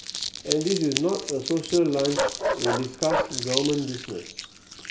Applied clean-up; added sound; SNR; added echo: none; Crumpling, crinkling + Bark; 3 dB; none.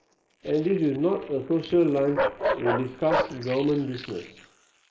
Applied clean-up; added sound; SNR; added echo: neural mask model Resemble Enhance denoiser.